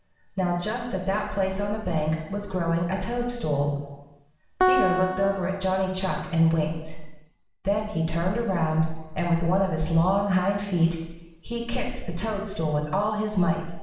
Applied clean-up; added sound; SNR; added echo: none; Piano; 4 dB; reverberation time 0.9 s.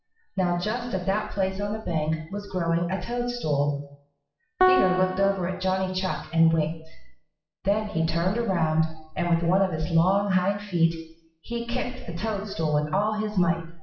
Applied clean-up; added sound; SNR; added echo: classical method WPE with log-MMSE.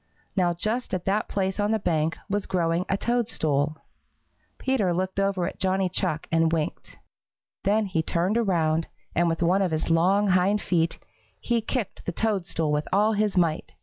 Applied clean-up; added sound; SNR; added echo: none; none; none; none.